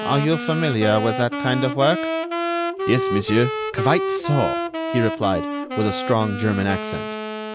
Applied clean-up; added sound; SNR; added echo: none; Wind instrument, woodwind instrument; 4 dB; none.